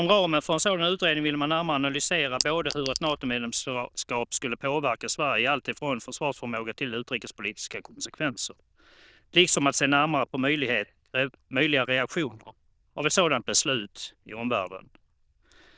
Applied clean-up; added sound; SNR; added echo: neural diffusion model UNIVERSE++.